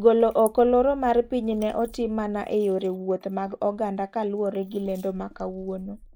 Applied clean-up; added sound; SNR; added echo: neural mask model Resemble Enhance denoiser.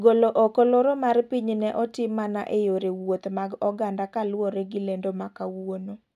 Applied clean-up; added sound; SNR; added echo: none; none; none; none.